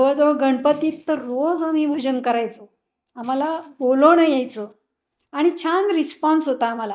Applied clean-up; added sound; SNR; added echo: neural mask model DeepFilterNet 3.